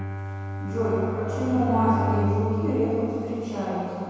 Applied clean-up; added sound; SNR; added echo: none; Bowed string instrument; 4 dB; reverberation time 2.1 s.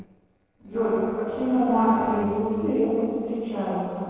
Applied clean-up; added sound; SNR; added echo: neural separator model SepFormer DNS4.